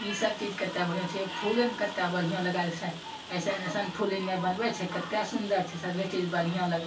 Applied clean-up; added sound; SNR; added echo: none; Rain; 14 dB; reverberation time 0.1 s.